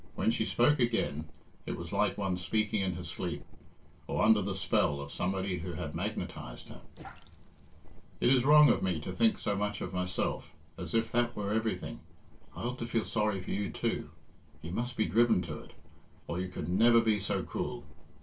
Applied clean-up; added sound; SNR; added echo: neural separator model SepFormer DNS4.